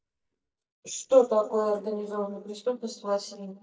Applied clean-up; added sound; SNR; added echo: neural mask model DeepFilterNet 3.